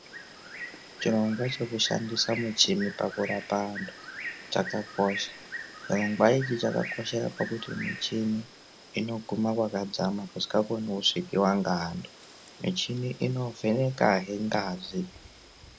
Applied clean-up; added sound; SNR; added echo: none; Bird; 13 dB; none.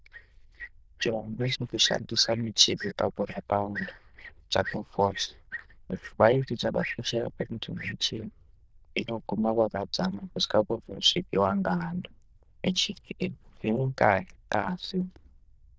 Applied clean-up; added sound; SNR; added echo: neural diffusion model UNIVERSE++.